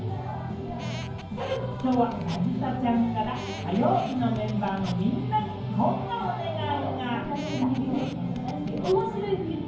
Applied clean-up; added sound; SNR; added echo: none; Squeak; 18 dB; reverberation time 0.9 s.